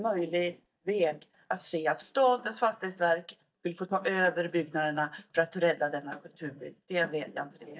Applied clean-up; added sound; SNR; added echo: neural mask model DeepFilterNet 3.